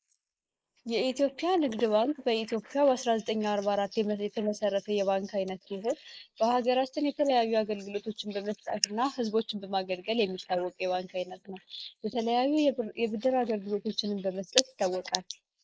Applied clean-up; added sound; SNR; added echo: neural mask model Resemble Enhance denoiser.